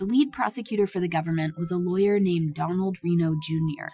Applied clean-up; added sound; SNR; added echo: classical method Wiener filter.